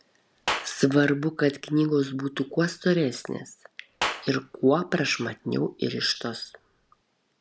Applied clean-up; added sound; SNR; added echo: none; Clapping; 12 dB; none.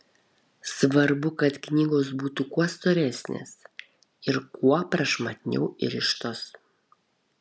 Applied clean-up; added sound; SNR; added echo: none; none; none; none.